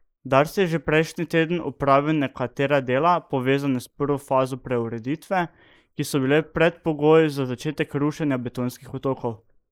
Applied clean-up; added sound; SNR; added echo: neural mask model Resemble Enhance denoiser.